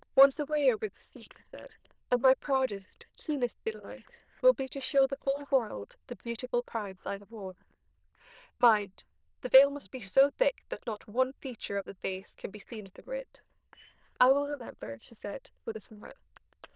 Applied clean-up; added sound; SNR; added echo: neural diffusion model UNIVERSE++.